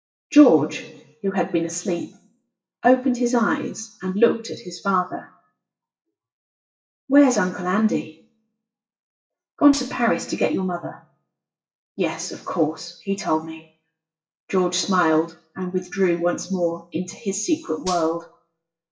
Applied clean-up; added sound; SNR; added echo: classical method WPE with log-MMSE.